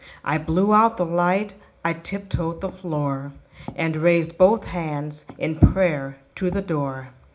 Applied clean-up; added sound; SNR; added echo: none; none; none; reverberation time 0.4 s.